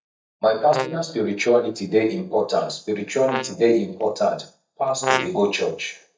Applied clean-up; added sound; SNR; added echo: neural mask model DeepFilterNet 3.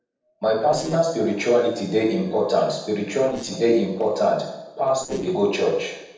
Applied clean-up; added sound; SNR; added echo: neural separator model SepFormer DNS4.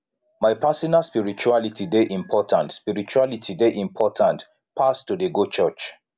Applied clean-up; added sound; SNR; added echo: none; none; none; none.